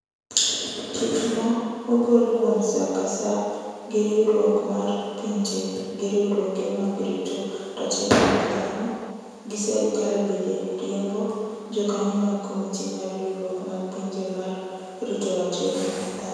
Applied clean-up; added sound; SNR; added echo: none; none; none; reverberation time 1.9 s.